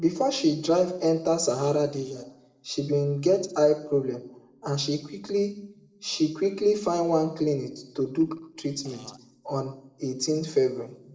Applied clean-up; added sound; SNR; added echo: neural separator model SepFormer DNS4.